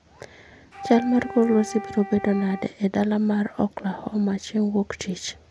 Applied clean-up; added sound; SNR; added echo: none; Wind instrument, woodwind instrument; 13 dB; none.